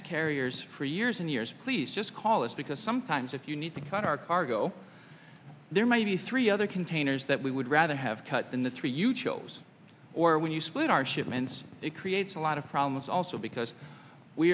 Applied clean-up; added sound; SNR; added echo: none; none; none; none.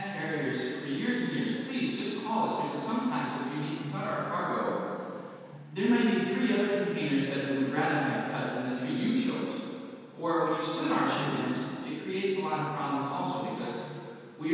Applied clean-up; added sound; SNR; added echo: none; none; none; reverberation time 2.1 s.